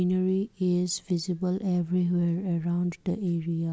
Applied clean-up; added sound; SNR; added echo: none; none; none; none.